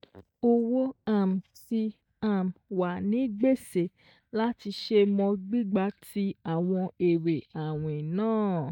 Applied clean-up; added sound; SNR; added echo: neural mask model DeepFilterNet 3.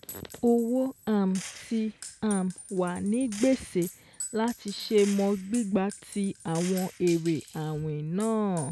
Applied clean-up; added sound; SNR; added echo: none; Gunshot, gunfire; 14 dB; none.